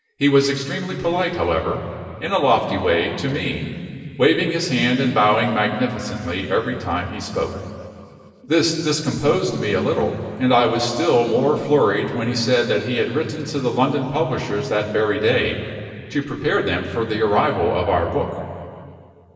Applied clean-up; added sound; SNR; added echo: none; none; none; reverberation time 2.6 s.